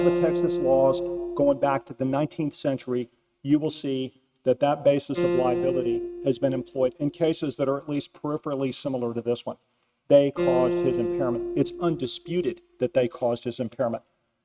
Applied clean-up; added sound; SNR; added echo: neural mask model RNNoise.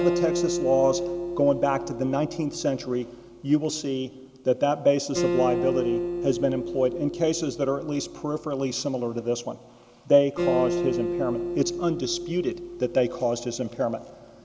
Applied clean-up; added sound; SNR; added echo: none; Acoustic guitar; 5 dB; none.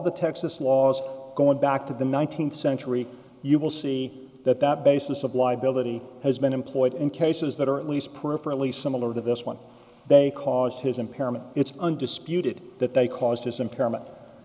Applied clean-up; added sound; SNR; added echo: none; none; none; none.